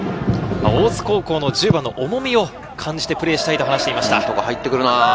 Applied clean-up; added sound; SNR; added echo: none; none; none; none.